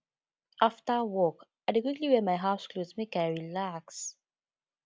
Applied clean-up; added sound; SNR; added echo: none; none; none; none.